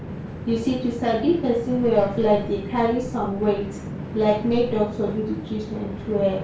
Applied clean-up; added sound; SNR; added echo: none; Train; 10 dB; reverberation time 0.4 s.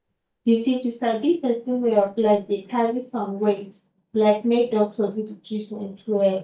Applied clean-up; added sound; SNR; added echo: neural mask model DeepFilterNet 3.